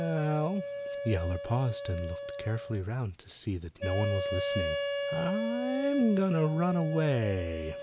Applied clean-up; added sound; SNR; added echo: none; Wind instrument, woodwind instrument; 5 dB; none.